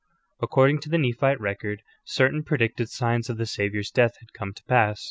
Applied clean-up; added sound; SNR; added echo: none; none; none; none.